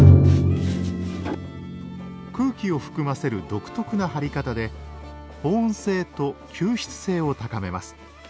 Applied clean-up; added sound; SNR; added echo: none; Drum; -4 dB; none.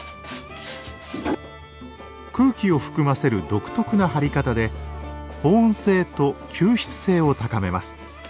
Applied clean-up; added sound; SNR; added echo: none; none; none; none.